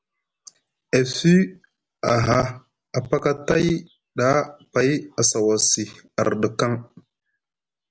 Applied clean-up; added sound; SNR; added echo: none; none; none; none.